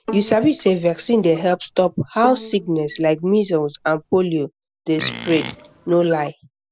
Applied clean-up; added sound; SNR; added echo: none; Livestock, farm animals, working animals + Bowed string instrument; 15 dB; none.